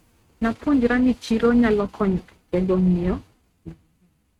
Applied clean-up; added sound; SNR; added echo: neural mask model RNNoise.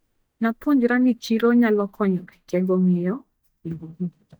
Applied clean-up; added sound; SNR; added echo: neural mask model DeepFilterNet 3.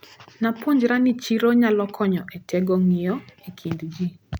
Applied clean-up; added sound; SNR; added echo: none; none; none; none.